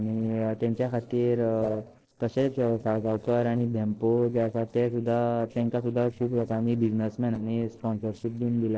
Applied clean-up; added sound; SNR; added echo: neural separator model SepFormer DNS4.